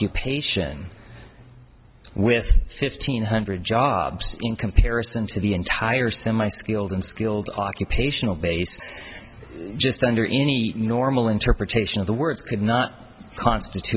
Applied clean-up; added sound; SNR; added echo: none; none; none; none.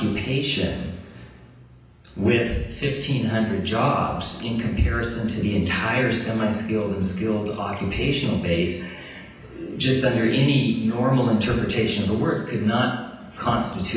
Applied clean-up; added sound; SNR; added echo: none; none; none; reverberation time 0.9 s.